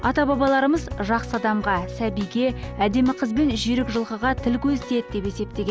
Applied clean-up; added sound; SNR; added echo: none; none; none; none.